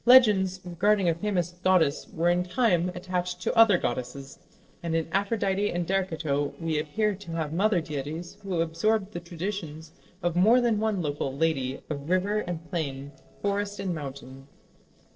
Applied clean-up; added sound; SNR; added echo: neural separator model SepFormer DNS4.